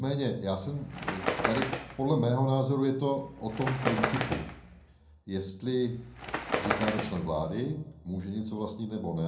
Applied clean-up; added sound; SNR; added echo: none; Bird; 4 dB; reverberation time 0.5 s.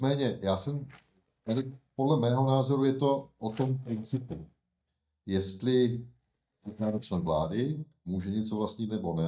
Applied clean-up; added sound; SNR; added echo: neural mask model DeepFilterNet 3.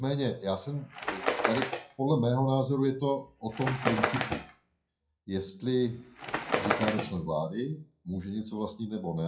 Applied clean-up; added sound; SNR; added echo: classical method WPE with log-MMSE.